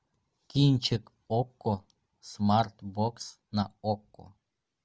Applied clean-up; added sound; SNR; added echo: none; none; none; none.